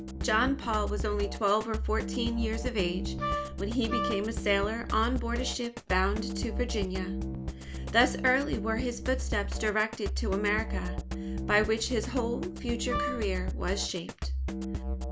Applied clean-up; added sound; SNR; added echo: none; Drum kit + Wind instrument, woodwind instrument; 2 dB; none.